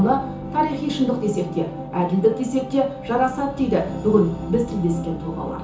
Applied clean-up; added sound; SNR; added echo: none; none; none; reverberation time 0.7 s.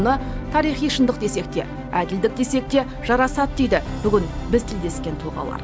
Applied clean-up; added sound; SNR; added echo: none; none; none; none.